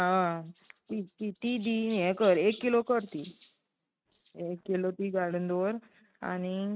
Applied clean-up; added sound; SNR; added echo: neural mask model RNNoise.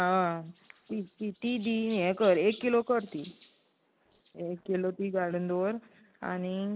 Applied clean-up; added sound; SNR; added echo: none; Chirp, tweet; 19 dB; none.